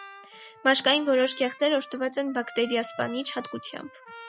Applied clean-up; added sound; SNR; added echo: classical method log-MMSE.